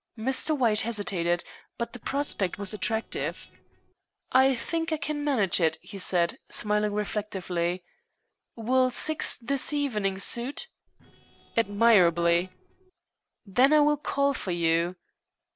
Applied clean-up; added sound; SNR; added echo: neural separator model SepFormer DNS4.